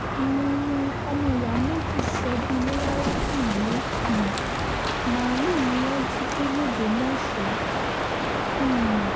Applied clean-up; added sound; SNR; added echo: none; Crow; -1 dB; none.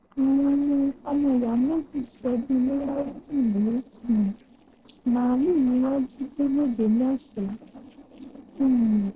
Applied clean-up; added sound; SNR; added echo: neural separator model SepFormer DNS4.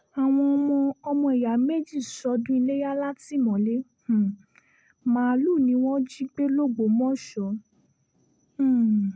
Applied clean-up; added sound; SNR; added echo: none; none; none; none.